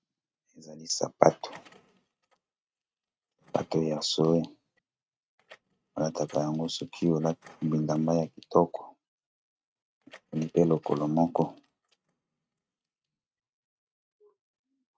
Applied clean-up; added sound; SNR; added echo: neural mask model RNNoise.